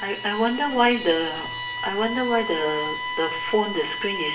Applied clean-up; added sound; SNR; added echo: none; Bowed string instrument; 7 dB; reverberation time 0.7 s.